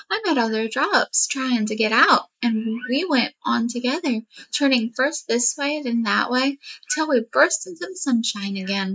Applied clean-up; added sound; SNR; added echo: neural mask model Resemble Enhance denoiser.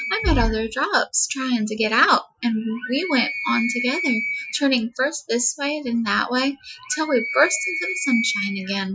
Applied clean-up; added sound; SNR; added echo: classical method Wiener filter.